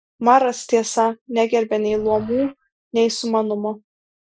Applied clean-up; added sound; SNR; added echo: classical method Wiener filter.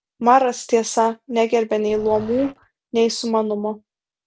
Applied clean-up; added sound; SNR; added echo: none; Growling; 19 dB; none.